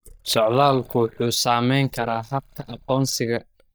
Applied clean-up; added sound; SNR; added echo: neural mask model DeepFilterNet 3.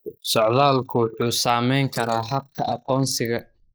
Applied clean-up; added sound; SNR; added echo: neural mask model Resemble Enhance denoiser.